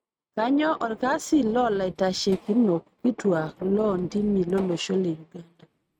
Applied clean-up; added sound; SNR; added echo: neural mask model RNNoise.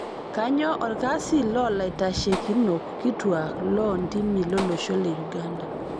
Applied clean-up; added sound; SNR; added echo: none; Gunshot, gunfire; 7 dB; none.